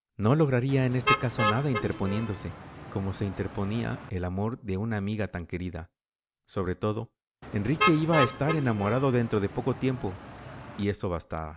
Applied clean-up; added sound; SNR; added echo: none; Motor vehicle (road); 4 dB; none.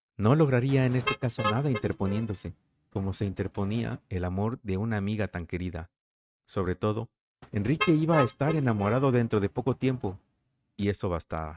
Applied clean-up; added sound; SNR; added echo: neural mask model RNNoise.